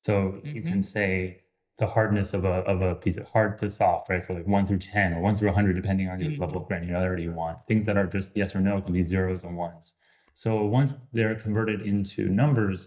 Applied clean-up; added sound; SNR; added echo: neural mask model DeepFilterNet 3.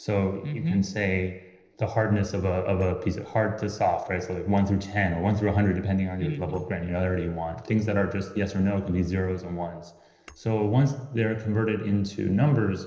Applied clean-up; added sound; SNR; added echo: neural separator model SepFormer DNS4.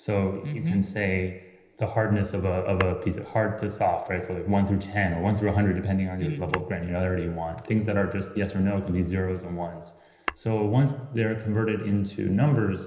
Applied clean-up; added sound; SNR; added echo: none; Tap / Hammer; 16 dB; reverberation time 0.9 s.